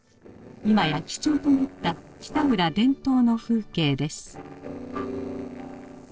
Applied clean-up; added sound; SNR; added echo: neural separator model SepFormer DNS4.